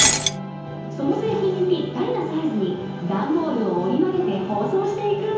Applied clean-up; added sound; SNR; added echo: none; Shatter; 6 dB; reverberation time 1.0 s.